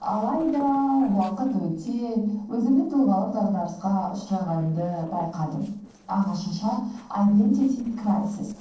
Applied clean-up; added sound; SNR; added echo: neural separator model SepFormer DNS4.